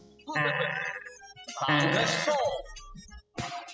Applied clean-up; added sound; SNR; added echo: classical method spectral subtraction.